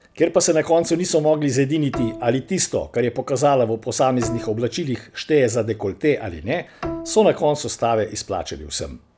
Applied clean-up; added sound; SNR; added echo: none; Bowed string instrument; 14 dB; none.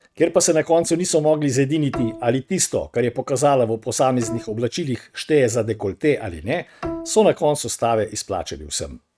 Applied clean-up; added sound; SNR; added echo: neural mask model RNNoise.